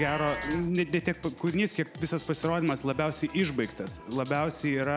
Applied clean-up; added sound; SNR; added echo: none; Livestock, farm animals, working animals; 16 dB; none.